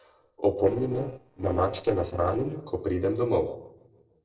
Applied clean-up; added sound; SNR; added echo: neural separator model SepFormer DNS4.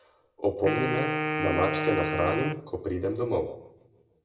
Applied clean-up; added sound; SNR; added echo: none; Wind instrument, woodwind instrument; 2 dB; reverberation time 0.7 s.